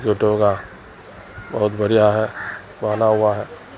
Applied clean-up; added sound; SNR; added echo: none; none; none; none.